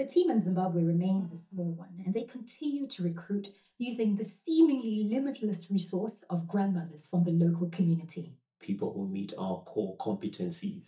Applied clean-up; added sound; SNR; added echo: neural mask model DeepFilterNet 3.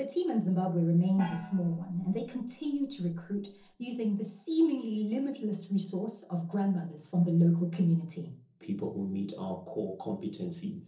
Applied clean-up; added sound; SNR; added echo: neural separator model SepFormer DNS4.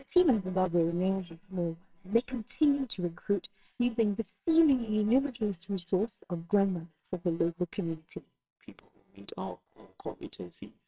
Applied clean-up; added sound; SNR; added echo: neural separator model SepFormer WHAMR!.